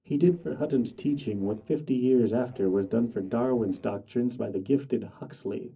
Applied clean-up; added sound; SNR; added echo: neural separator model SepFormer DNS4.